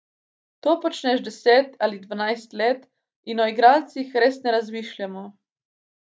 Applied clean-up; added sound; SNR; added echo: none; none; none; none.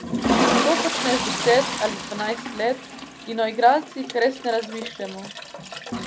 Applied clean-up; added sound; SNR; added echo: none; Toilet flush; 2 dB; none.